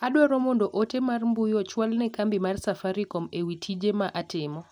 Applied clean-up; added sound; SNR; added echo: none; none; none; none.